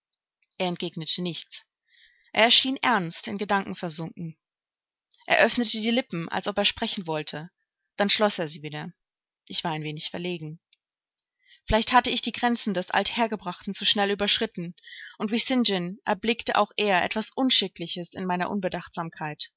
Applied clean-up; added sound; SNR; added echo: none; none; none; none.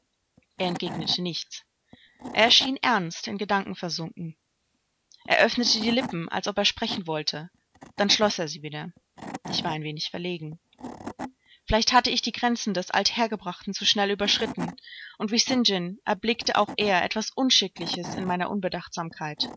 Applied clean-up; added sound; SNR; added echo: none; Wood / Tools; 15 dB; none.